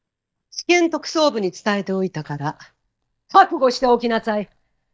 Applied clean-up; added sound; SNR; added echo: neural mask model DeepFilterNet 3.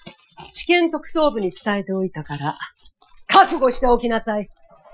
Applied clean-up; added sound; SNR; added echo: classical method Wiener filter.